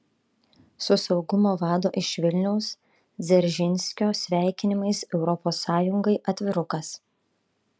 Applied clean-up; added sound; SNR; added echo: none; none; none; none.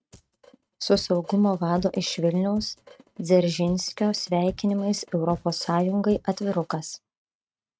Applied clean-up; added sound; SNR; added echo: neural mask model RNNoise.